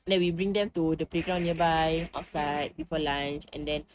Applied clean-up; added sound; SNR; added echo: neural mask model RNNoise.